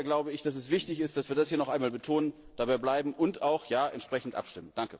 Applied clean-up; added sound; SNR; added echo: neural separator model SepFormer DNS4.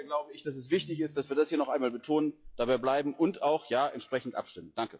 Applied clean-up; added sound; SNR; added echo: classical method log-MMSE.